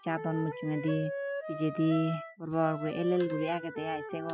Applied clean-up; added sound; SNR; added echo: classical method spectral subtraction.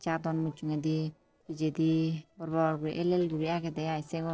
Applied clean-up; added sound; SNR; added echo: neural separator model SepFormer DNS4.